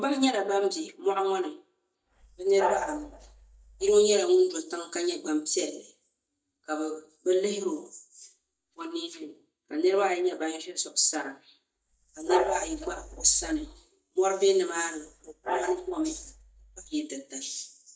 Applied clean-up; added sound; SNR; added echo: neural mask model DeepFilterNet 3.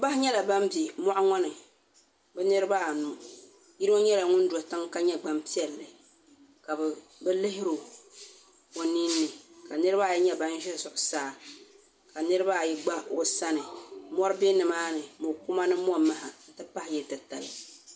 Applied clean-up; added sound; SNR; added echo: none; none; none; none.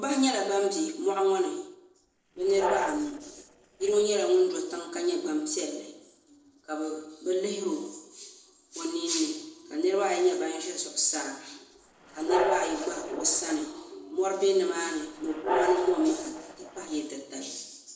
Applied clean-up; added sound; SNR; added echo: neural separator model SepFormer DNS4.